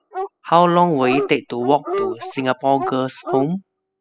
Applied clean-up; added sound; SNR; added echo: classical method spectral subtraction.